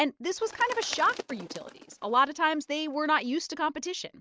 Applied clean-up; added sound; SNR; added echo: neural mask model RNNoise.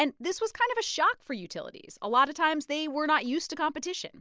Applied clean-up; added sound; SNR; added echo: none; none; none; none.